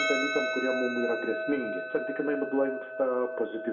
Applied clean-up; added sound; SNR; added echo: none; Percussion; 3 dB; reverberation time 0.6 s.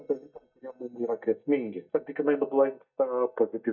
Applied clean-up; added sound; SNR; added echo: neural mask model DeepFilterNet 3.